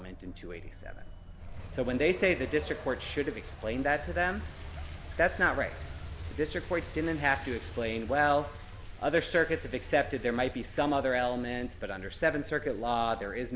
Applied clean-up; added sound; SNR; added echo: none; Truck; 13 dB; none.